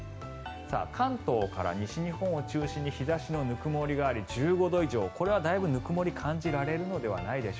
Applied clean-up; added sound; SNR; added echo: none; none; none; none.